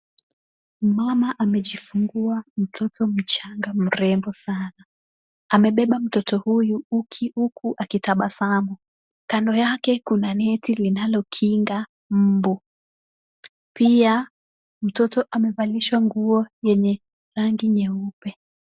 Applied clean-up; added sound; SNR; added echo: none; none; none; none.